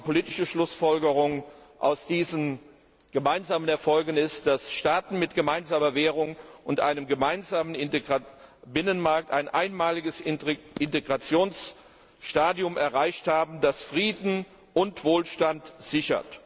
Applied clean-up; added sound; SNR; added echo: none; none; none; none.